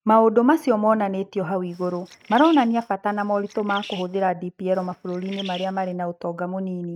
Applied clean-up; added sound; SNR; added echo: neural mask model RNNoise.